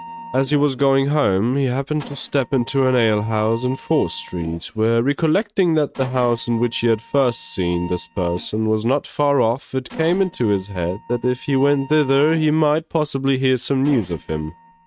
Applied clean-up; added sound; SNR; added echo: neural mask model RNNoise.